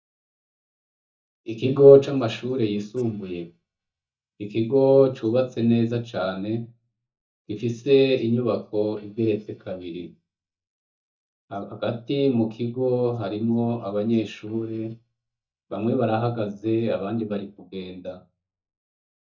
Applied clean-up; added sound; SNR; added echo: neural mask model DeepFilterNet 3.